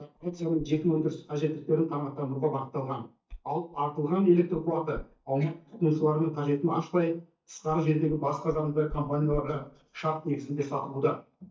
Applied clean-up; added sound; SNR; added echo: neural mask model DeepFilterNet 3.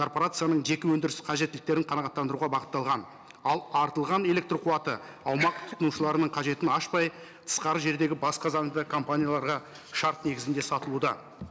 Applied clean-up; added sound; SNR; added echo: none; none; none; none.